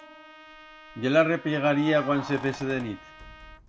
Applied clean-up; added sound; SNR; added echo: none; Trumpet + Keys jangling; 16 dB; none.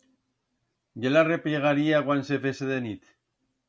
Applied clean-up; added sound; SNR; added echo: none; none; none; none.